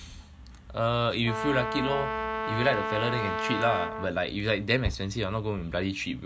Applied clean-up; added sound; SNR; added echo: none; Brass instrument; 3 dB; none.